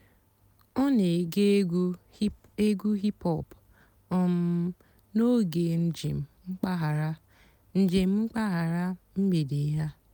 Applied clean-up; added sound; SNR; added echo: none; none; none; none.